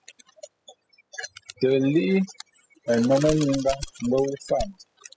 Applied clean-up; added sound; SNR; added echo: classical method spectral subtraction.